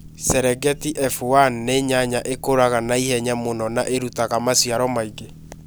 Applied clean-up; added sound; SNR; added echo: none; Boat, Water vehicle; 19 dB; none.